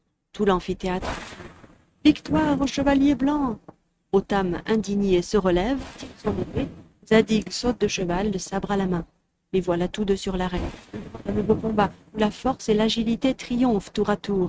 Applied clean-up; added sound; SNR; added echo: neural mask model RNNoise.